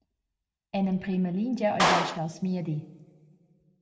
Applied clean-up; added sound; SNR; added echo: none; Clapping; 0 dB; reverberation time 1.3 s.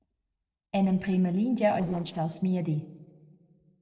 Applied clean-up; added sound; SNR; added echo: neural separator model SepFormer DNS4.